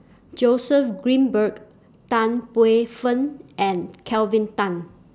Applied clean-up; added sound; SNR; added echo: none; none; none; none.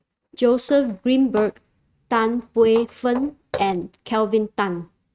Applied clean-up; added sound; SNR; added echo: neural mask model RNNoise.